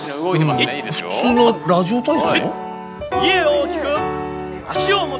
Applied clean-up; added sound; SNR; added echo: none; none; none; none.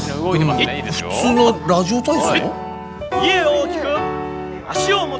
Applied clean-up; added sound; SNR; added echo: none; Bass guitar; 16 dB; none.